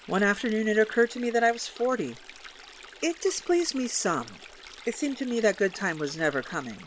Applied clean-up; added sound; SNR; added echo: none; Stream; 19 dB; none.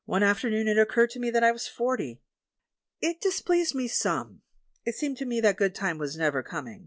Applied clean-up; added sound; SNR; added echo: none; none; none; none.